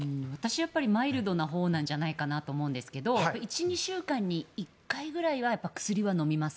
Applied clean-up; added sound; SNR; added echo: none; none; none; none.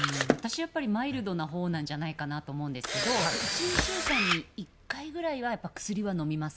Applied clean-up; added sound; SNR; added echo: none; Camera; 1 dB; none.